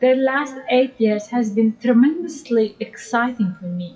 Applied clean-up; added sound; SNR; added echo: classical method WPE with log-MMSE.